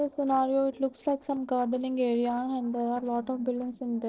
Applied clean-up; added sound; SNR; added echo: neural separator model SepFormer DNS4.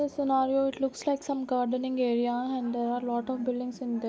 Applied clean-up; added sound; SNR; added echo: none; none; none; none.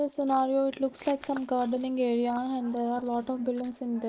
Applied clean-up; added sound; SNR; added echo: neural mask model Resemble Enhance denoiser.